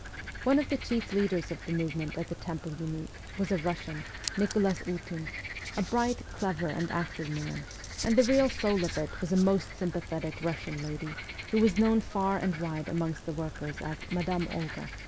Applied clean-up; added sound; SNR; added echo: none; Frog; 10 dB; none.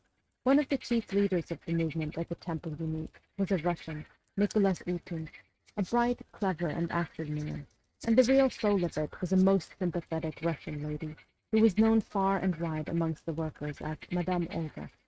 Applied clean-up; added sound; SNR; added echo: neural mask model RNNoise.